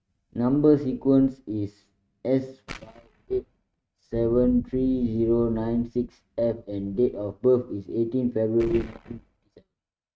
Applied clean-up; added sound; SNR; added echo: neural mask model RNNoise.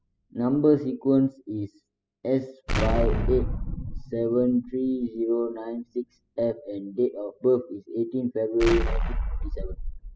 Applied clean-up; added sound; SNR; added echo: classical method spectral subtraction.